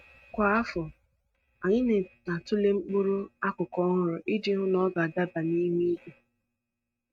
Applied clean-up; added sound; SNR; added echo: neural mask model RNNoise.